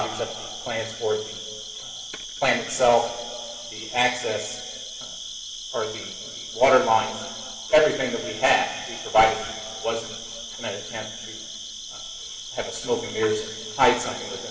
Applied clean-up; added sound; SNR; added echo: none; Cricket; 11 dB; reverberation time 1.9 s.